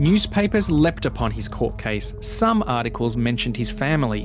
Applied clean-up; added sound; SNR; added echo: none; none; none; none.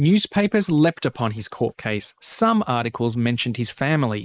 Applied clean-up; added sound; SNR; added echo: neural mask model Resemble Enhance denoiser.